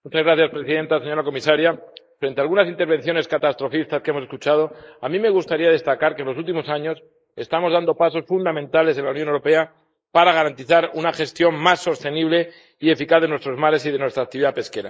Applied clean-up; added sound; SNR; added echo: neural mask model Resemble Enhance denoiser.